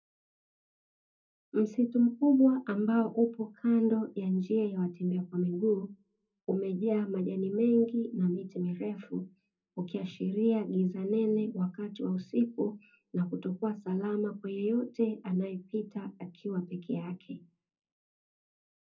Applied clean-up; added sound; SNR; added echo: none; none; none; reverberation time 0.3 s.